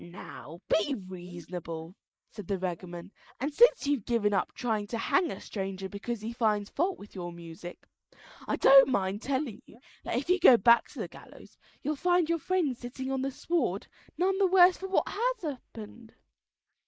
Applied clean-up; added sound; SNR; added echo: neural mask model Resemble Enhance denoiser.